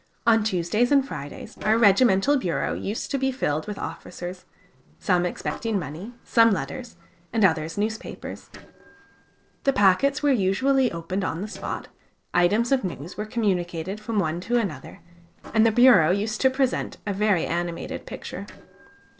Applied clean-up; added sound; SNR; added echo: neural separator model SepFormer DNS4.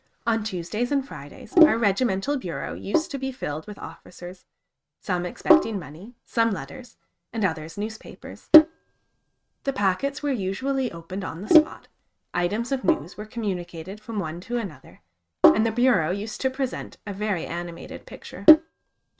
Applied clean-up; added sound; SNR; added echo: neural mask model RNNoise.